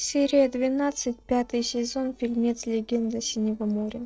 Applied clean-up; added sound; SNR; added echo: neural separator model SepFormer DNS4.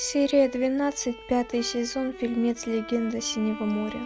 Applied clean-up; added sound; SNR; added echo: none; Bowed string instrument; 15 dB; none.